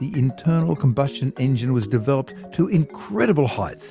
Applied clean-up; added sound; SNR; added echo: none; none; none; none.